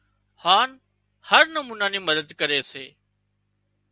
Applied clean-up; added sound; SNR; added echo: none; none; none; none.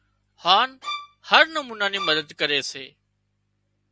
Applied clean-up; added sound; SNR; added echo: none; Bowed string instrument; 10 dB; none.